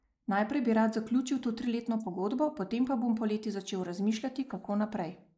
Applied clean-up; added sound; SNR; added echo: neural mask model Resemble Enhance denoiser.